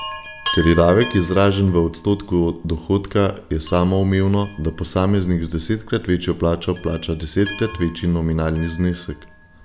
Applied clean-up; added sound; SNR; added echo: none; Chime; 16 dB; none.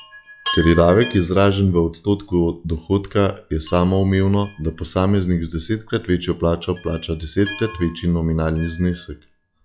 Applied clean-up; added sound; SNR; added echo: classical method log-MMSE.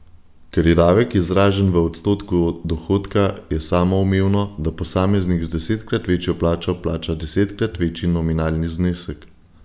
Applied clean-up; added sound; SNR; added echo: none; none; none; none.